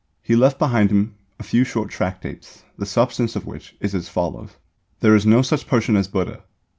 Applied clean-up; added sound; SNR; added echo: none; none; none; none.